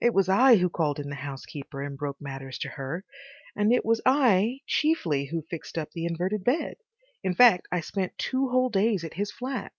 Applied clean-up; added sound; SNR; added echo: none; none; none; none.